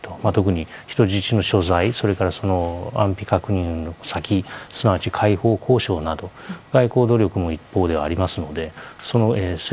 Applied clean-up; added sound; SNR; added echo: none; none; none; none.